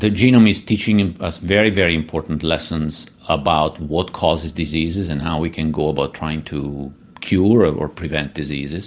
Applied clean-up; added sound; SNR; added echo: none; none; none; none.